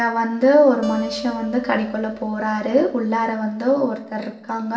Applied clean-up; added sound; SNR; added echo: none; Acoustic guitar; 16 dB; reverberation time 0.7 s.